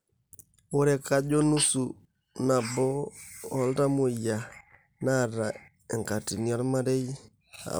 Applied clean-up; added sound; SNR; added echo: none; none; none; none.